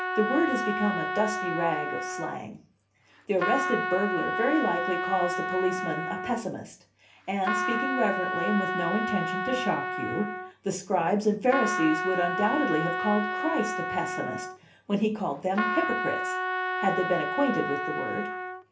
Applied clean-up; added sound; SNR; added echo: none; Trumpet; 2 dB; reverberation time 0.3 s.